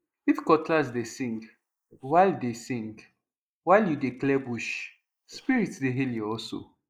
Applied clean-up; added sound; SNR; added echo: neural mask model Resemble Enhance denoiser.